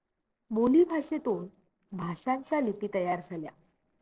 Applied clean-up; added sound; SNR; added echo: neural separator model SepFormer DNS4.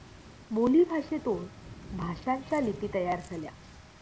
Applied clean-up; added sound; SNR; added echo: none; Keys jangling + Rain; 16 dB; none.